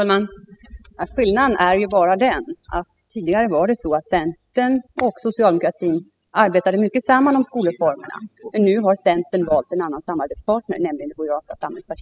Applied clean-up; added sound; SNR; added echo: classical method spectral subtraction.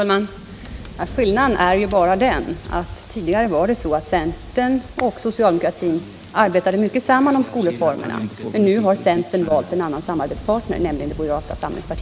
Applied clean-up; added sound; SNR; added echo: none; Thunder; 16 dB; none.